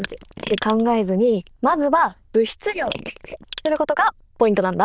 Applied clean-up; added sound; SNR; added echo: neural diffusion model UNIVERSE++.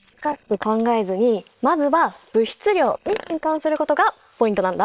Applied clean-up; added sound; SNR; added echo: neural separator model SepFormer WHAM!.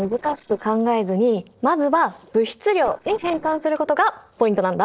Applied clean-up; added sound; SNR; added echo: neural separator model SepFormer DNS4.